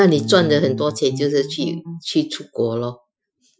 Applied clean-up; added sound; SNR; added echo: classical method Wiener filter.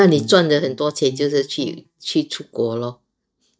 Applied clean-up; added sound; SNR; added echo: neural mask model DeepFilterNet 3.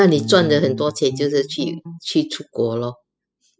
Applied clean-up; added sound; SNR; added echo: classical method spectral subtraction.